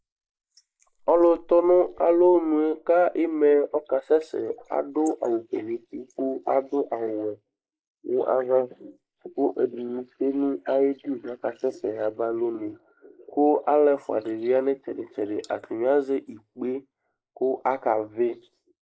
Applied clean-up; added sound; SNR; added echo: neural mask model Resemble Enhance denoiser.